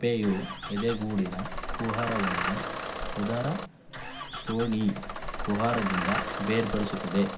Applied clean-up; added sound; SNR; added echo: none; Engine starting / Bus; 4 dB; none.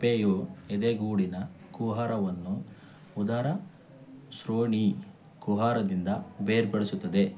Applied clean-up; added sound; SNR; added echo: none; none; none; none.